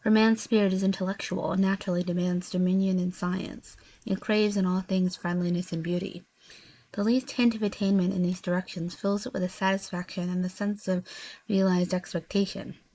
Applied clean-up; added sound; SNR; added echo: neural mask model Resemble Enhance denoiser.